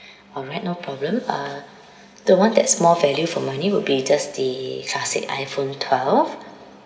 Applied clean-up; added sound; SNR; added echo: none; none; none; none.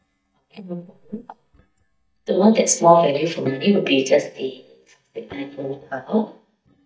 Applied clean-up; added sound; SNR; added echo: neural mask model DeepFilterNet 3.